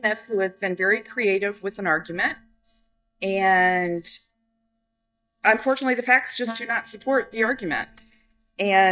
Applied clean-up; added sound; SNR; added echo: neural mask model DeepFilterNet 3.